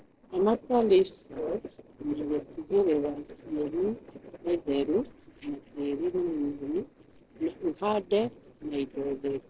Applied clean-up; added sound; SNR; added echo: neural separator model SepFormer DNS4.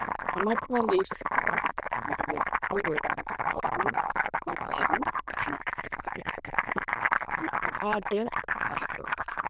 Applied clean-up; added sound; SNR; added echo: neural diffusion model UNIVERSE++.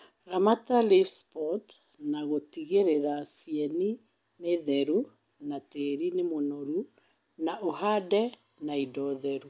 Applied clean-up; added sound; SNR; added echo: none; none; none; none.